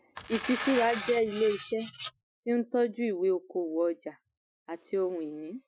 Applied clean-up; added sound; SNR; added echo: classical method Wiener filter.